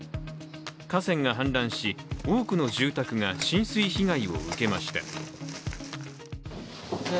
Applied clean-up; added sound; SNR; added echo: none; none; none; none.